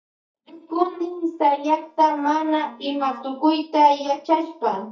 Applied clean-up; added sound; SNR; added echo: neural mask model DeepFilterNet 3.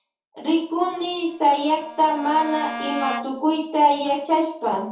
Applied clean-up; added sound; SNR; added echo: none; Bowed string instrument; 13 dB; reverberation time 0.6 s.